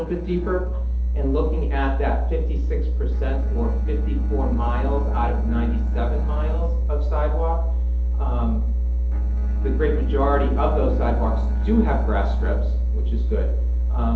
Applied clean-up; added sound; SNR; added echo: neural separator model SepFormer DNS4.